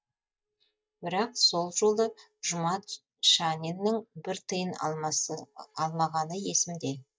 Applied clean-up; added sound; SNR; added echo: neural mask model DeepFilterNet 3.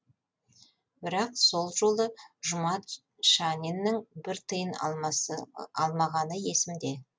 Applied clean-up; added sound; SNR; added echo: none; none; none; none.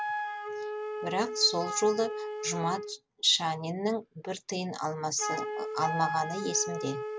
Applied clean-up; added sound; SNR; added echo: none; Wind instrument, woodwind instrument; 5 dB; none.